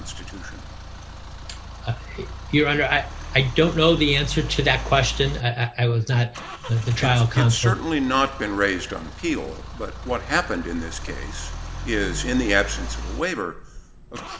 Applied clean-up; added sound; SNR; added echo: none; Idling / Engine starting / Accelerating, revving, vroom / Car; 10 dB; none.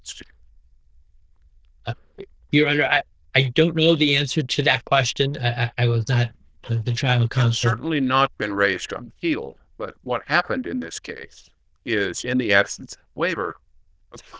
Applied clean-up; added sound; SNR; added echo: neural diffusion model UNIVERSE++.